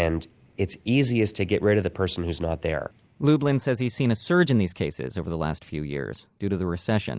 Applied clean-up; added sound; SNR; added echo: none; none; none; none.